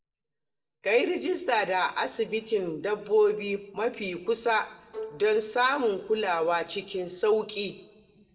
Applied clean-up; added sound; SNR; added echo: neural separator model SepFormer DNS4.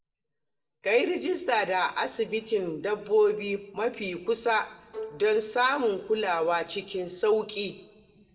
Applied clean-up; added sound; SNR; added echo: none; Bowed string instrument; 14 dB; reverberation time 0.9 s.